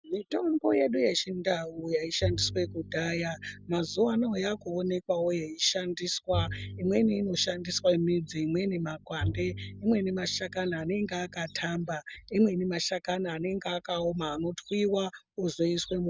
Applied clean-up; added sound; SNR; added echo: none; Bowed string instrument; 10 dB; none.